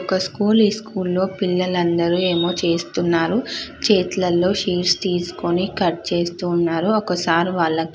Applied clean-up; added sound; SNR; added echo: none; none; none; none.